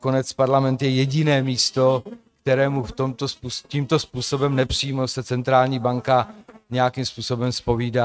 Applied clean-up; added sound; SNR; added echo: neural mask model RNNoise.